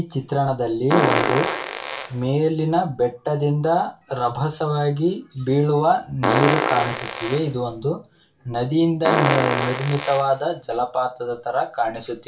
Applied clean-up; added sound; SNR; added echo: none; Fart; 1 dB; reverberation time 0.2 s.